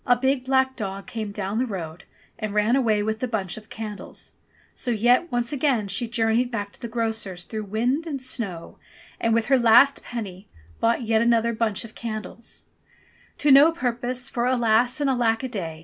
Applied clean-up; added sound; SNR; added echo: none; none; none; none.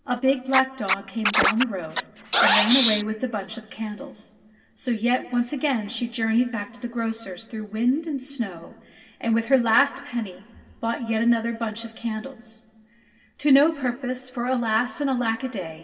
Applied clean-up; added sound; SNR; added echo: none; Scratching (performance technique); -1 dB; reverberation time 1.7 s.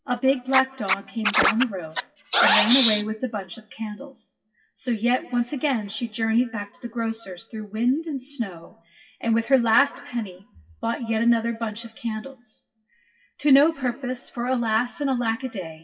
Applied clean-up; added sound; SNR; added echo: classical method WPE with log-MMSE.